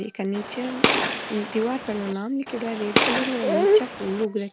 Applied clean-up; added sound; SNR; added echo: none; Gunshot, gunfire; 2 dB; none.